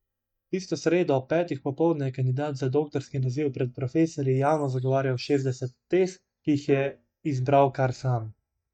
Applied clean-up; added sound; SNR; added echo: neural mask model DeepFilterNet 3.